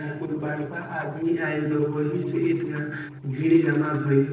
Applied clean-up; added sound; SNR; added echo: neural separator model SepFormer DNS4.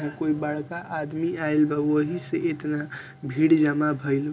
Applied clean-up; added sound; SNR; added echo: none; none; none; none.